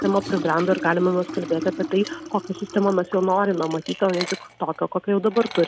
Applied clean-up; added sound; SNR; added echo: none; Liquid; 12 dB; none.